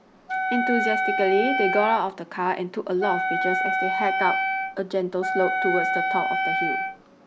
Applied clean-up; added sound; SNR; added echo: none; Wind instrument, woodwind instrument; -1 dB; none.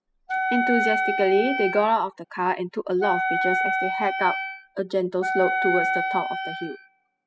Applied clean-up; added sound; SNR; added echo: classical method spectral subtraction.